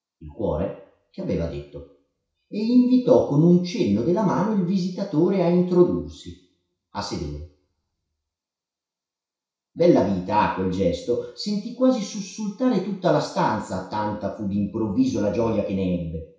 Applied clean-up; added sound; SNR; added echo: none; none; none; reverberation time 0.6 s.